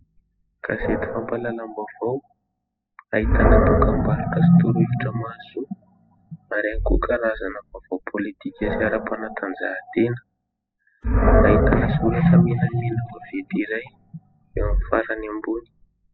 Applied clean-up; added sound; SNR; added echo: classical method spectral subtraction.